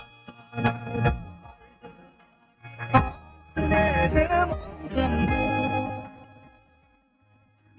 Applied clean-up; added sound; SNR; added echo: neural mask model RNNoise.